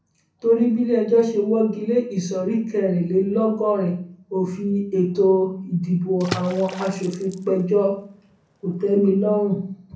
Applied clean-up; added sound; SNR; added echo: none; Water / Splash, splatter; 16 dB; reverberation time 0.6 s.